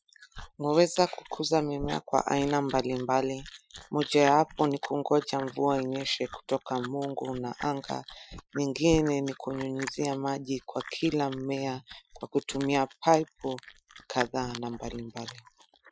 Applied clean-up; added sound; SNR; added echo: classical method Wiener filter.